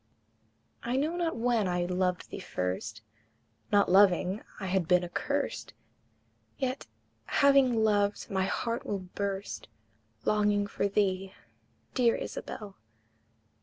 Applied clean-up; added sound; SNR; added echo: none; none; none; none.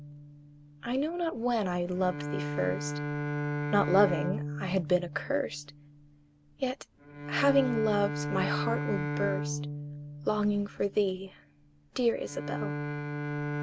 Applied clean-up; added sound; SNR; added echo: none; Bowed string instrument; 4 dB; none.